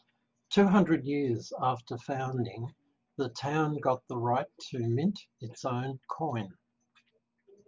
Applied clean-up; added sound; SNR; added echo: none; none; none; none.